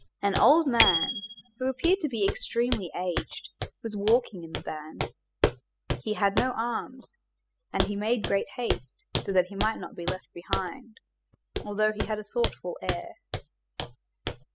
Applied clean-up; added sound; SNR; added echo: classical method spectral subtraction.